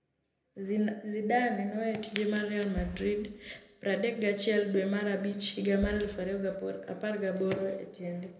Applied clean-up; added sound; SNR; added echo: none; Boom; 12 dB; reverberation time 0.6 s.